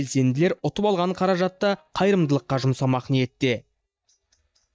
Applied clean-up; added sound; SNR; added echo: neural mask model DeepFilterNet 3.